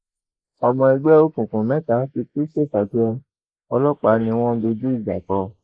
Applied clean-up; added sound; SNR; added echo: neural mask model Resemble Enhance denoiser.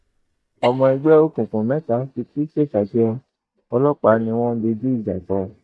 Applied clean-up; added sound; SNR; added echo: neural mask model DeepFilterNet 3.